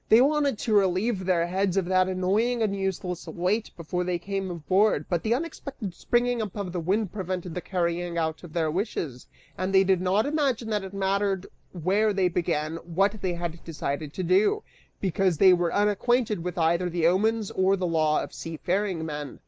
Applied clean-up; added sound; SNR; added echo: none; none; none; none.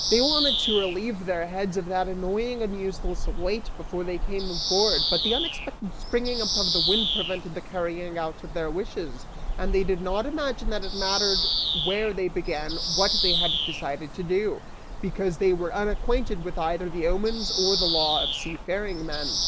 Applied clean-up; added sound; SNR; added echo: none; Bird vocalization, bird call, bird song; 0 dB; none.